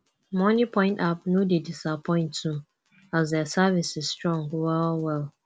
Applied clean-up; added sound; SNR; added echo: none; none; none; none.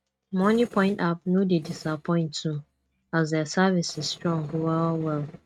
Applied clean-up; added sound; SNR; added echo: neural mask model RNNoise.